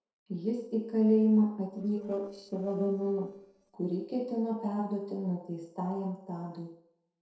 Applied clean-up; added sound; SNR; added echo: neural separator model SepFormer DNS4.